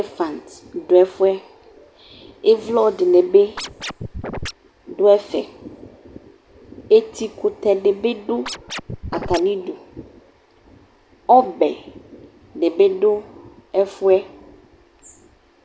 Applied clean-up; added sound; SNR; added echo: none; Scratching (performance technique); 9 dB; none.